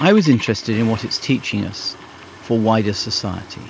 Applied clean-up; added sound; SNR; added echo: none; Engine starting; 19 dB; none.